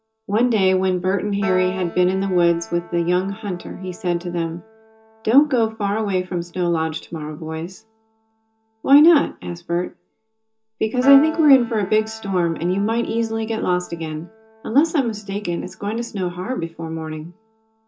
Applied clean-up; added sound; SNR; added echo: none; Piano; 20 dB; reverberation time 0.2 s.